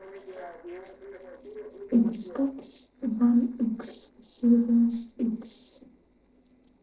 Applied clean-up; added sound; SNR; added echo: neural separator model SepFormer DNS4.